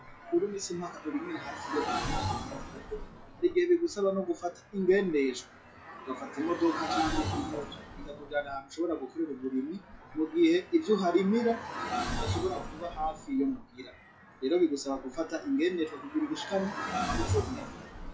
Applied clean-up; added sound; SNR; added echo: classical method WPE with log-MMSE.